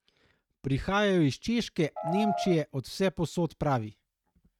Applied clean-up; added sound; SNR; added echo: neural mask model RNNoise.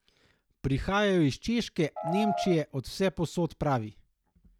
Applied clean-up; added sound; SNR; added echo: none; Piano; 2 dB; none.